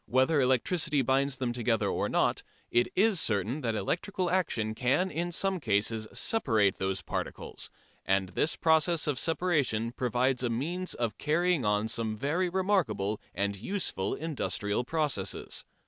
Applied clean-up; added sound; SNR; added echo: none; none; none; none.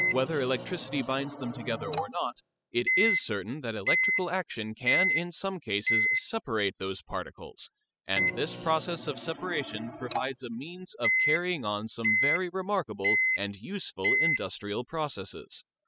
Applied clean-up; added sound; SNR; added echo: classical method spectral subtraction.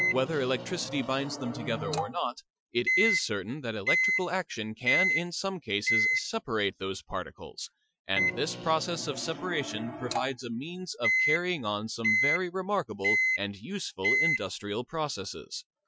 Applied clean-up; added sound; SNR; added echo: classical method Wiener filter.